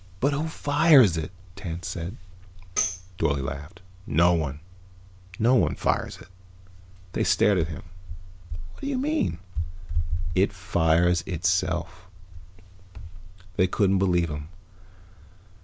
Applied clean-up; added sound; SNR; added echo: none; Tambourine; 9 dB; none.